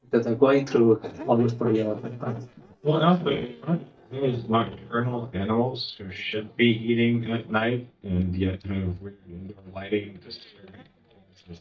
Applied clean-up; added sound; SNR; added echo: neural mask model DeepFilterNet 3.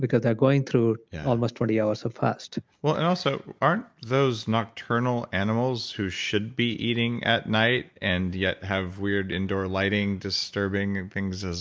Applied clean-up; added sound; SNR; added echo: none; none; none; none.